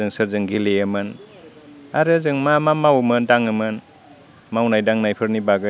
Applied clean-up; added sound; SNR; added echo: none; none; none; none.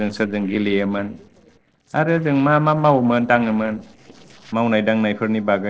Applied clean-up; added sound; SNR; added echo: neural separator model SepFormer DNS4.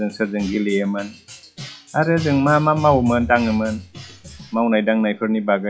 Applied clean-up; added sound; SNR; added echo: classical method WPE with log-MMSE.